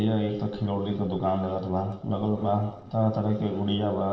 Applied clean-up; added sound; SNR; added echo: neural separator model SepFormer DNS4.